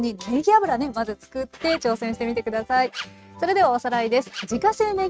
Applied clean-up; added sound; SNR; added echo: neural mask model RNNoise.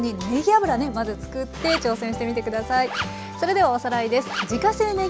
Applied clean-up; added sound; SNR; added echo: none; Zipper (clothing); 10 dB; none.